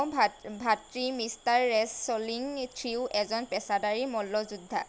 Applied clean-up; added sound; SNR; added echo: none; none; none; none.